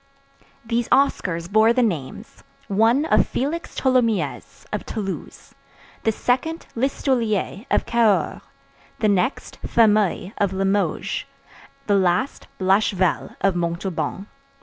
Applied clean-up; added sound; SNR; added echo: none; none; none; none.